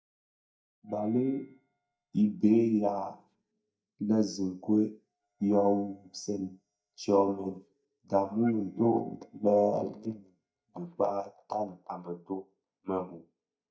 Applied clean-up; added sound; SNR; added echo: neural mask model DeepFilterNet 3.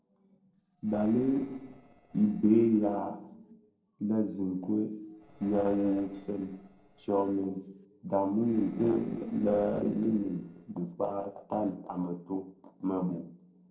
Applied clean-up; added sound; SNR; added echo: neural separator model SepFormer DNS4.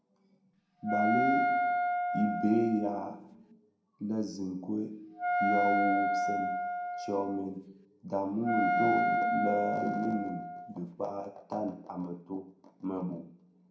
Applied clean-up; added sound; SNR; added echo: none; Wind instrument, woodwind instrument; -3 dB; reverberation time 0.5 s.